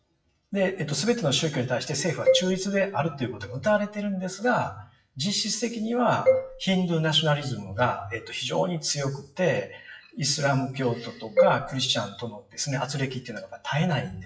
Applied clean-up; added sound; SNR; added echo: classical method WPE with log-MMSE.